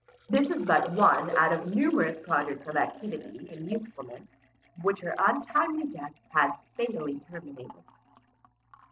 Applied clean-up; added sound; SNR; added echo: neural separator model SepFormer DNS4.